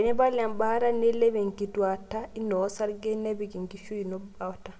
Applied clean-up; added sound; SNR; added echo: none; none; none; reverberation time 1.8 s.